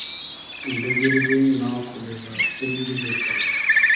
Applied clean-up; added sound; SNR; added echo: none; Bird; -2 dB; reverberation time 0.8 s.